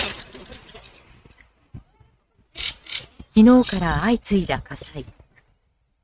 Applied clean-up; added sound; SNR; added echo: neural mask model RNNoise.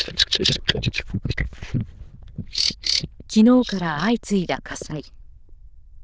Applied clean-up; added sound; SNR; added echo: neural diffusion model UNIVERSE++.